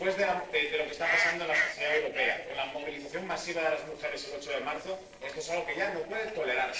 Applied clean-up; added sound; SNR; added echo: neural separator model SepFormer DNS4.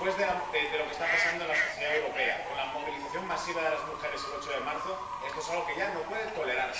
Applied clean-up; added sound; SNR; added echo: none; Bird / Fowl; 2 dB; reverberation time 0.6 s.